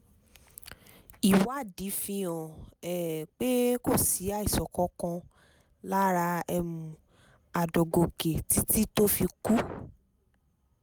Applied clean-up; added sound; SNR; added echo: none; none; none; none.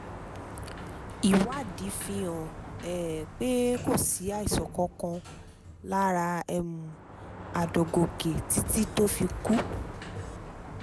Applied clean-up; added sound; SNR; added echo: none; Drum kit + Sliding door; 10 dB; none.